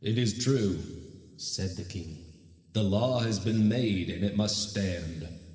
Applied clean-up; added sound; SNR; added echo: none; none; none; reverberation time 2.0 s.